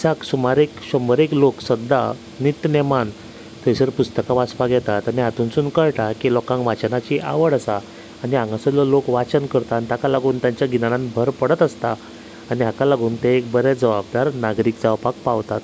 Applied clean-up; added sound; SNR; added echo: none; none; none; none.